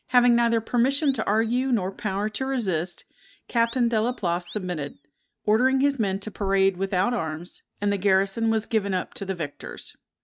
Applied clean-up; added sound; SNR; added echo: neural mask model RNNoise.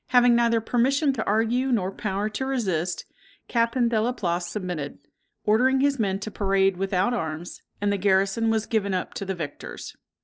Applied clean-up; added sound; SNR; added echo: neural separator model SepFormer DNS4.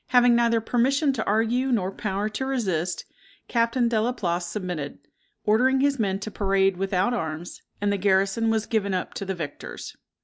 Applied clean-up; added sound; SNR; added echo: none; none; none; none.